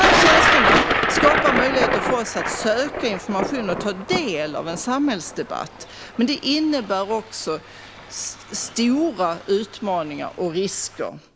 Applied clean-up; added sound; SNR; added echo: none; Thunder; 0 dB; none.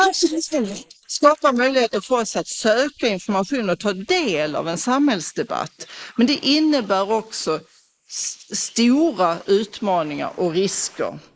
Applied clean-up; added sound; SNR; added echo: neural mask model Resemble Enhance denoiser.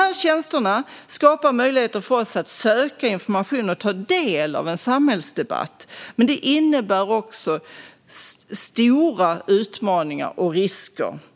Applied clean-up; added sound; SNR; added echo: none; none; none; none.